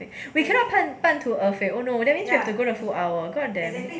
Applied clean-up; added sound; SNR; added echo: none; none; none; none.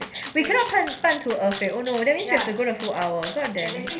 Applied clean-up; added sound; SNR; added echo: none; Rattle (instrument); 11 dB; none.